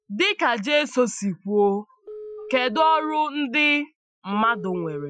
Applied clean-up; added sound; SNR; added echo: classical method Wiener filter.